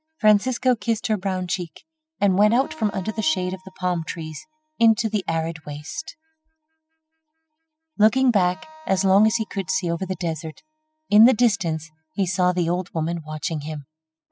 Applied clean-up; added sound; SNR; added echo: classical method spectral subtraction.